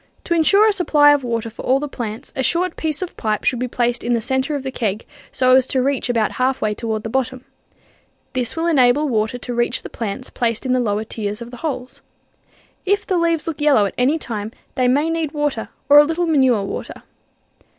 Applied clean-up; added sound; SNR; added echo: none; none; none; none.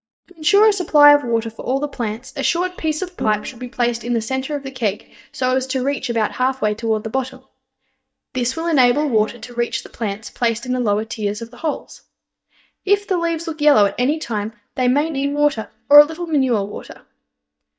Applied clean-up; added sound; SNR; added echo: neural mask model DeepFilterNet 3.